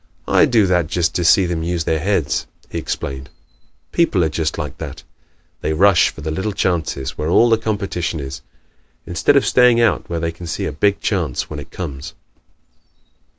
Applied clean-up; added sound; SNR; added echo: none; none; none; none.